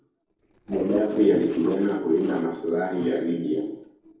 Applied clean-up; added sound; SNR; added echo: neural separator model SepFormer DNS4.